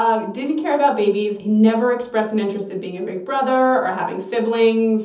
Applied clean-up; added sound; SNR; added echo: none; none; none; reverberation time 0.7 s.